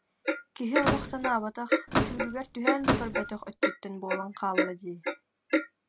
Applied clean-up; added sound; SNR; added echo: none; Clock + Slam / Microwave oven; -4 dB; none.